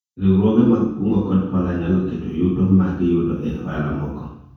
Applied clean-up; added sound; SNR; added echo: none; none; none; reverberation time 0.6 s.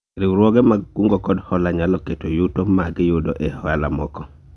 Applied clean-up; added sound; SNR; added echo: none; none; none; none.